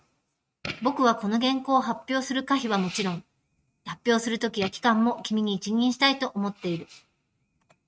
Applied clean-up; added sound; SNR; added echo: neural mask model RNNoise.